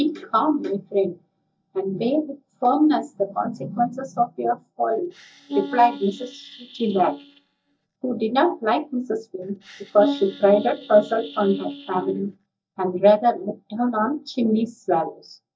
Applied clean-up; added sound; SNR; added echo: neural mask model DeepFilterNet 3.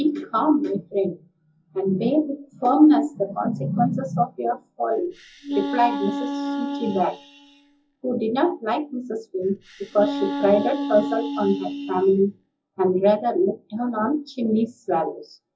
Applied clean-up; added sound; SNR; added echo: classical method WPE with log-MMSE.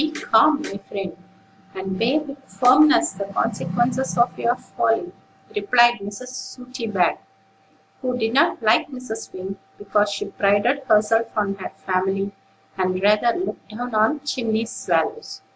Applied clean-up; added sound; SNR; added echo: none; none; none; none.